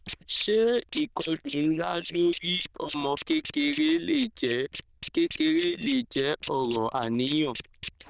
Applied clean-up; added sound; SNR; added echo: neural diffusion model UNIVERSE++.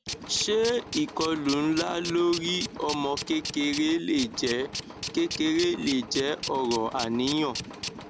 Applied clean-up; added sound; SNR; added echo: none; Tools; 9 dB; none.